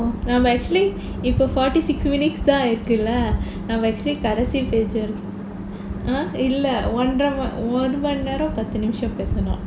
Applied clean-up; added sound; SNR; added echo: none; none; none; none.